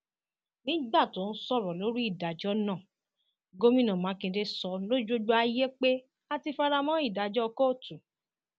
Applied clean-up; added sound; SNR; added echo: none; none; none; none.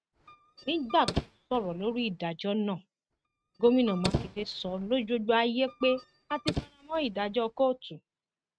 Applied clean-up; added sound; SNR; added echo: neural mask model RNNoise.